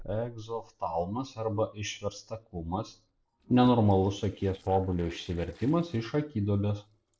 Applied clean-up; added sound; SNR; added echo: neural separator model SepFormer DNS4.